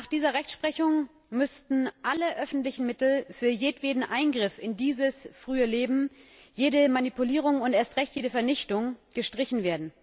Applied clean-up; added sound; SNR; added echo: none; none; none; none.